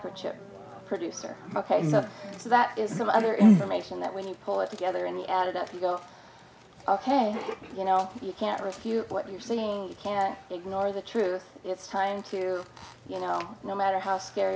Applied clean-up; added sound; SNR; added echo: none; none; none; none.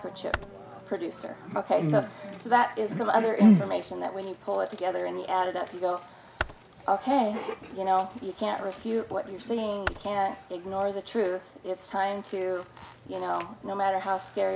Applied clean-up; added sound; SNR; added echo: none; Computer keyboard; 11 dB; none.